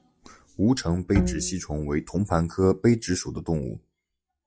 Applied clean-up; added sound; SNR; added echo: classical method log-MMSE.